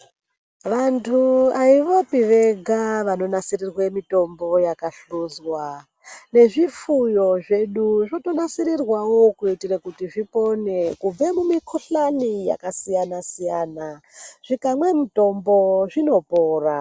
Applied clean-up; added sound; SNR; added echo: none; none; none; none.